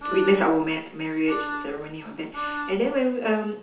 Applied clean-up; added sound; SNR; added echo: none; Wind instrument, woodwind instrument; 9 dB; reverberation time 0.6 s.